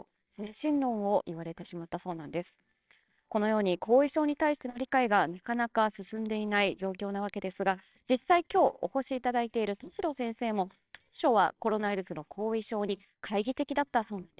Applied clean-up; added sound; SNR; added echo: neural separator model SepFormer WHAMR!.